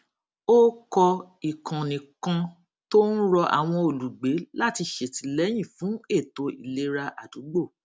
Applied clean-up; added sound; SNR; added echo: none; none; none; none.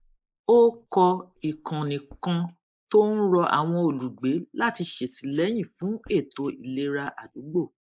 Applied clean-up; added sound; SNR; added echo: neural mask model Resemble Enhance denoiser.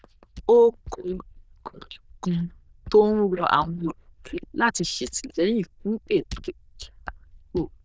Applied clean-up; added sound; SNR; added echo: neural diffusion model UNIVERSE++.